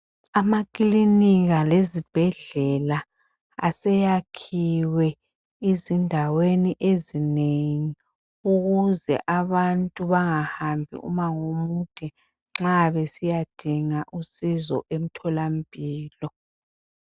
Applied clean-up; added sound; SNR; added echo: none; none; none; none.